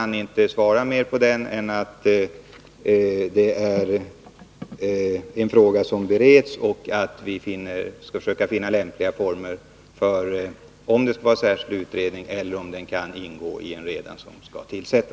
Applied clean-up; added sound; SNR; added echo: none; none; none; none.